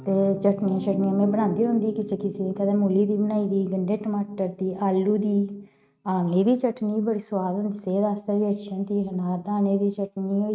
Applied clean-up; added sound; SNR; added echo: neural mask model RNNoise.